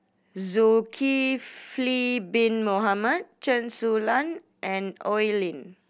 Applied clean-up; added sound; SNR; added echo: none; none; none; none.